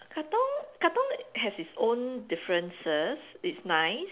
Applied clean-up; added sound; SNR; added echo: none; none; none; none.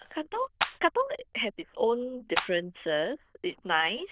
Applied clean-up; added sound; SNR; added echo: neural diffusion model UNIVERSE++.